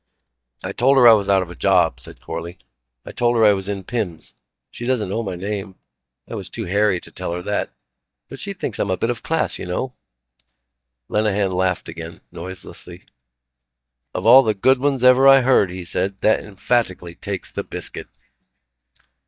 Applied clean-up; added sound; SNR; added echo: neural mask model DeepFilterNet 3.